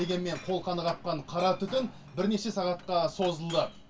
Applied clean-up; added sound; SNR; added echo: none; Glass; 19 dB; reverberation time 0.2 s.